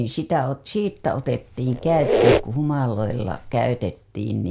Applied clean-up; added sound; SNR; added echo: none; Squeak; 2 dB; none.